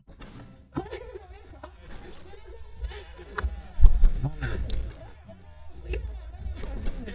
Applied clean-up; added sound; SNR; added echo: neural mask model DeepFilterNet 3.